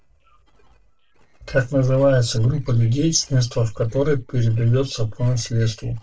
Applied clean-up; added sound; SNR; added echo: neural separator model SepFormer DNS4.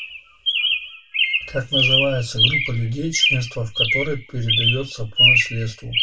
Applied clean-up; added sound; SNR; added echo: none; Chirp, tweet; -4 dB; reverberation time 0.2 s.